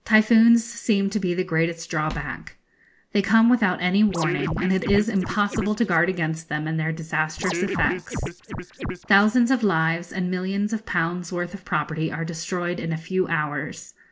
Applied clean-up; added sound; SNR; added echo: none; Scratching (performance technique); 7 dB; none.